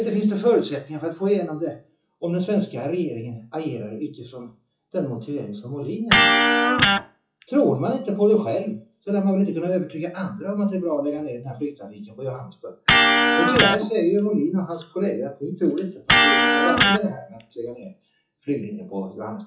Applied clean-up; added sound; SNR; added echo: classical method WPE with log-MMSE.